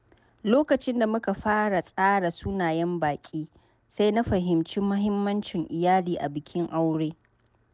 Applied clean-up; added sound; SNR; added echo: none; none; none; none.